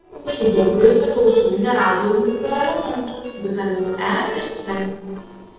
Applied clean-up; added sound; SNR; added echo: neural separator model SepFormer DNS4.